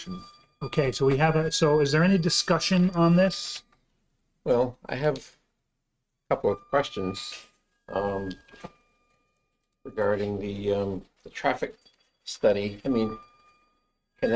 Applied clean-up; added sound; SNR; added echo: neural mask model RNNoise.